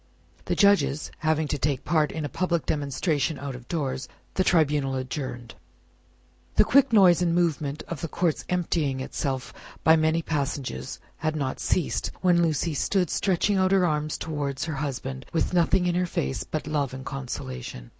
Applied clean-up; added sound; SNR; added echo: none; none; none; none.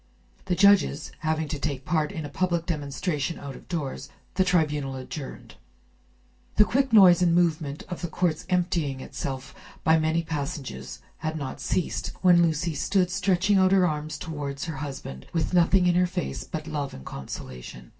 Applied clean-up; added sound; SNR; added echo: none; none; none; reverberation time 0.2 s.